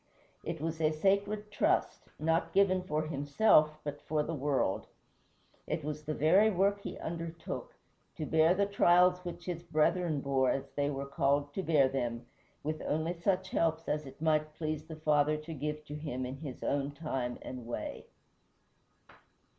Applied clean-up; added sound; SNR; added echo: none; none; none; none.